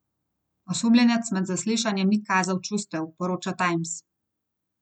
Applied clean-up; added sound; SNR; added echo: none; none; none; none.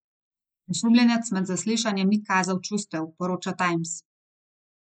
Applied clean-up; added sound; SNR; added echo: neural mask model Resemble Enhance denoiser.